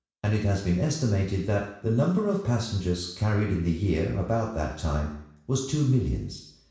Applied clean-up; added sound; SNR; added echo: none; none; none; reverberation time 0.7 s.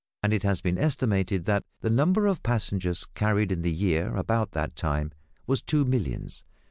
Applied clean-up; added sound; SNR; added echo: none; none; none; none.